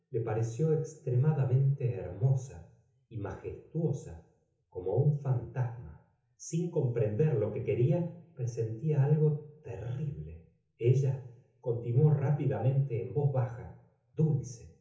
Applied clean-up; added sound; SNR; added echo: none; none; none; reverberation time 0.7 s.